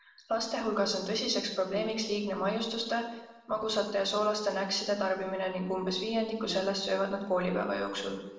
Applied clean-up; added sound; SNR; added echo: none; Brass instrument; 16 dB; reverberation time 0.9 s.